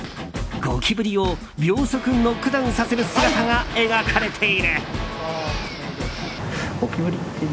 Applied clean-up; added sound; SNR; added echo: none; none; none; none.